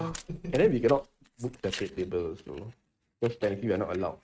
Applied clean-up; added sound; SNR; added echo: neural mask model RNNoise.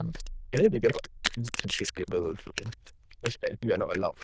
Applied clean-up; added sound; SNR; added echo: neural diffusion model UNIVERSE++.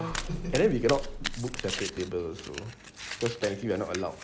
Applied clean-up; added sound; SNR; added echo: none; Bus / Engine + Domestic sounds, home sounds; 7 dB; none.